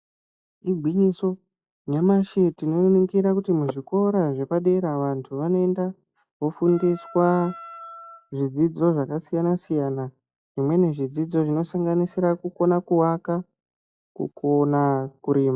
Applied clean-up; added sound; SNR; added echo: classical method log-MMSE.